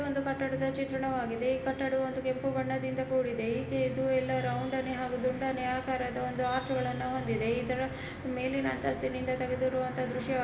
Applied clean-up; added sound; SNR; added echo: none; none; none; reverberation time 1.0 s.